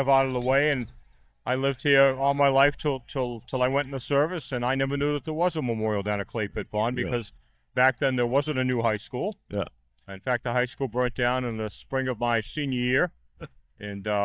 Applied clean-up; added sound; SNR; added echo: neural mask model DeepFilterNet 3.